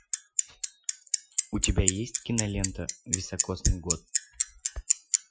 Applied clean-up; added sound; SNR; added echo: classical method Wiener filter.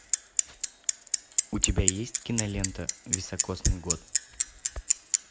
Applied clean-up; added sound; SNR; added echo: none; Bicycle; -3 dB; none.